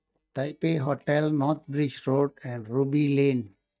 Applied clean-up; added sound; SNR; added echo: neural mask model DeepFilterNet 3.